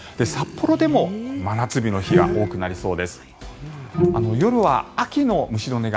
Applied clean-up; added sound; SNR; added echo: none; Bowed string instrument; 4 dB; none.